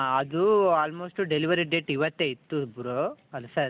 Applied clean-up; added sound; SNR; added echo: none; none; none; none.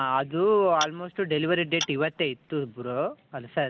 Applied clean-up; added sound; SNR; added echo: none; Tap / Glass; 13 dB; none.